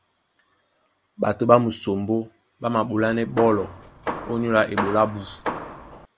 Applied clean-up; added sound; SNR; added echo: none; Hammer; 9 dB; none.